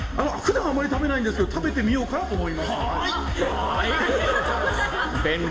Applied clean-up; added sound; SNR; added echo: none; none; none; reverberation time 1.7 s.